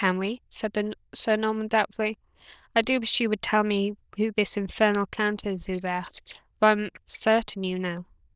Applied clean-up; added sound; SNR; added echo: neural diffusion model UNIVERSE++.